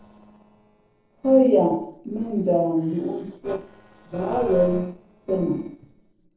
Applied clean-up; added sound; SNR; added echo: neural separator model SepFormer DNS4.